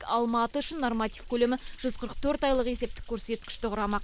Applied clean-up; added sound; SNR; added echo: neural mask model Resemble Enhance denoiser.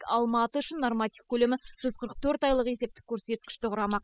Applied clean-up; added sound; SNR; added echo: classical method spectral subtraction.